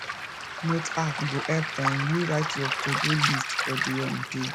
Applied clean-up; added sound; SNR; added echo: none; Waves, surf; 1 dB; none.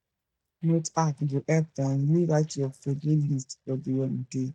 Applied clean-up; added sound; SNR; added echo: neural mask model DeepFilterNet 3.